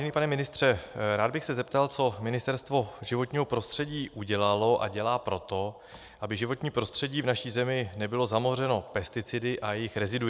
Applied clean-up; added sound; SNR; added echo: none; none; none; none.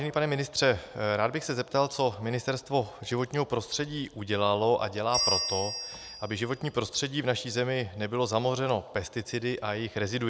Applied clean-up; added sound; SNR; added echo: none; Bell; 4 dB; none.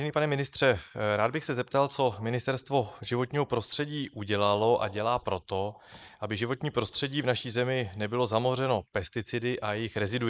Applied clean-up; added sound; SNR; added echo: neural mask model Resemble Enhance denoiser.